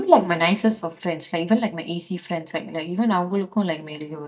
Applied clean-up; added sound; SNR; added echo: neural mask model DeepFilterNet 3.